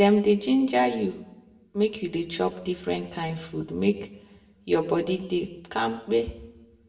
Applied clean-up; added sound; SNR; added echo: none; none; none; reverberation time 0.7 s.